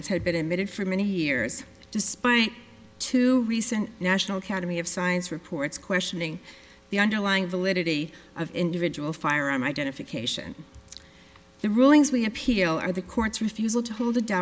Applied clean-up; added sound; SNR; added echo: none; none; none; none.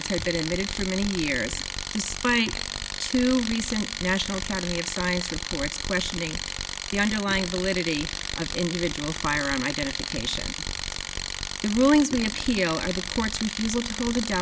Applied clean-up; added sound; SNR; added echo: none; Tools; 5 dB; none.